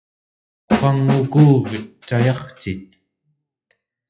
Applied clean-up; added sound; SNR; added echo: classical method WPE with log-MMSE.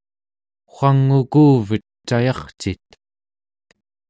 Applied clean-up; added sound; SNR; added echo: none; none; none; none.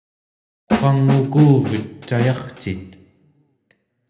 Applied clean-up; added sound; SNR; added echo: none; Snare drum; 6 dB; reverberation time 0.7 s.